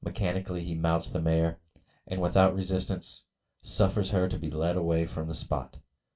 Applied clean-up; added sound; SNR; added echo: none; none; none; reverberation time 0.2 s.